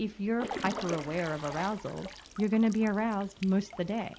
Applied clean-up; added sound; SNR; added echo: none; Drip / Trickle, dribble / Water / Splash, splatter; 12 dB; none.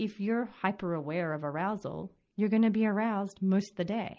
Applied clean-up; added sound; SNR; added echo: none; none; none; none.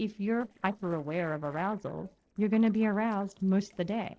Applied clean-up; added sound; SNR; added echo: neural separator model SepFormer DNS4.